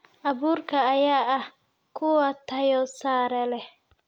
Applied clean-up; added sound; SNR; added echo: none; none; none; none.